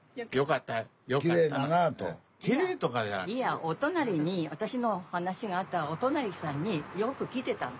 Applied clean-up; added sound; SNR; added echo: none; none; none; none.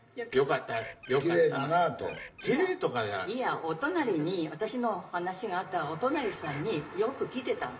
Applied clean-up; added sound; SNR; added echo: none; Bird; 14 dB; reverberation time 0.5 s.